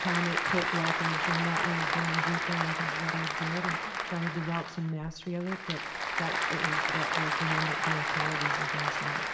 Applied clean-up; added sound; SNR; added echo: none; Applause / Crowd; -4 dB; reverberation time 2.0 s.